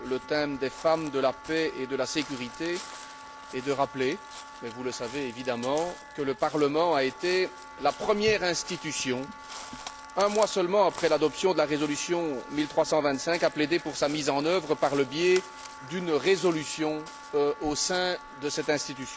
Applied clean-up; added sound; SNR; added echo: none; Wind instrument, woodwind instrument + Crow; 15 dB; none.